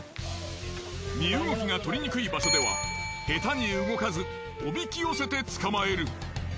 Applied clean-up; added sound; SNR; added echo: none; Bell + Wind instrument, woodwind instrument; 5 dB; none.